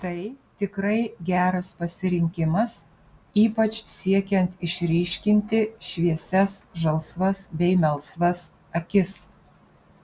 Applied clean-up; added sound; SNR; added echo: none; none; none; none.